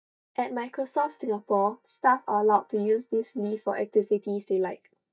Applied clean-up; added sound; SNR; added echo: neural mask model DeepFilterNet 3.